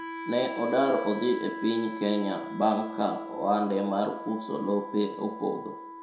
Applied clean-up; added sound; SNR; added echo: none; Wind instrument, woodwind instrument; 10 dB; reverberation time 0.5 s.